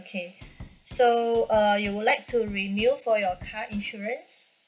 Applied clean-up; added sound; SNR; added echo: none; Drum / Drum kit; 20 dB; none.